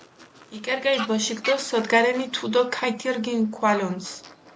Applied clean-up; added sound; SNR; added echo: none; Fowl; 14 dB; none.